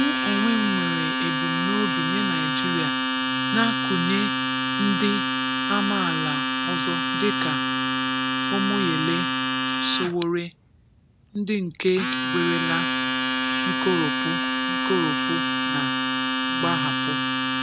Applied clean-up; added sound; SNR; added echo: none; Domestic sounds, home sounds; -3 dB; none.